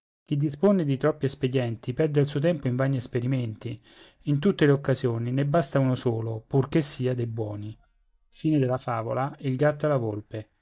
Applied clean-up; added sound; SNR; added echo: neural mask model DeepFilterNet 3.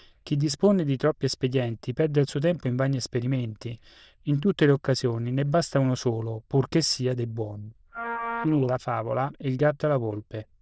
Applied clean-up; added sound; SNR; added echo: neural diffusion model UNIVERSE++.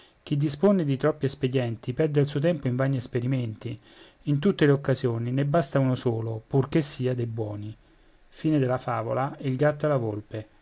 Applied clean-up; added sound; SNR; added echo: none; none; none; none.